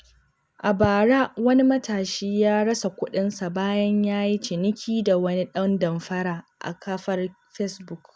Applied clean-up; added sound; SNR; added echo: none; none; none; none.